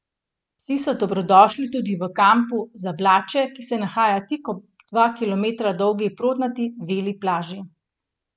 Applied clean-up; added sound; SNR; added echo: none; none; none; none.